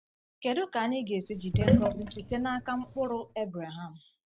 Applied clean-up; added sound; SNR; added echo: neural mask model RNNoise.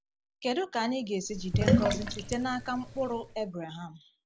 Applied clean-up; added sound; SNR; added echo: none; Sink (filling or washing); -3 dB; none.